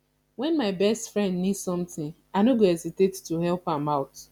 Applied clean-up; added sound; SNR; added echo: none; none; none; none.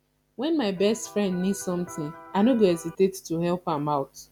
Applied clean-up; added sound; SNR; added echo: none; Electric guitar; 19 dB; none.